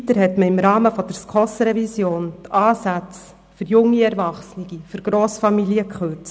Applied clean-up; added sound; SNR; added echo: none; none; none; none.